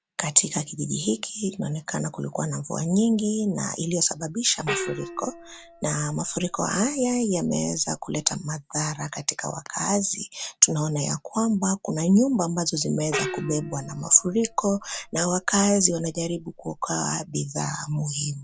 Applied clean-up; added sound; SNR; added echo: none; Gong; 13 dB; none.